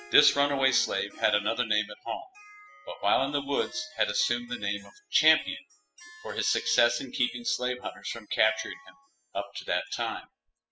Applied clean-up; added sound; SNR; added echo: classical method spectral subtraction.